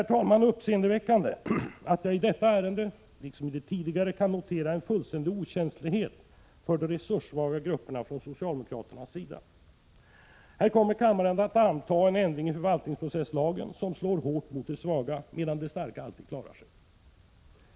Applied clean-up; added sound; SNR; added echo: none; none; none; none.